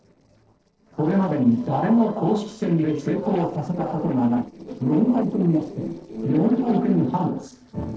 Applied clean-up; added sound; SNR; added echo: neural separator model SepFormer DNS4.